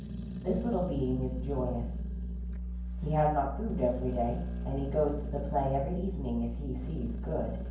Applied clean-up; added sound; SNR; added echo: none; Growling; 13 dB; reverberation time 0.9 s.